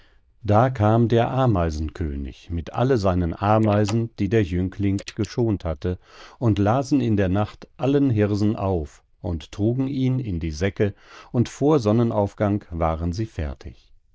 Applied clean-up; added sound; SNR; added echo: neural diffusion model UNIVERSE++.